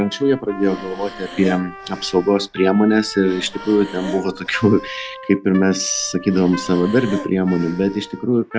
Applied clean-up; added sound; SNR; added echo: none; Breathing + Trumpet; 15 dB; none.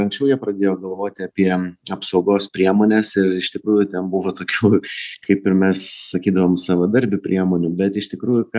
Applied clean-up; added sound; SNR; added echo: none; none; none; none.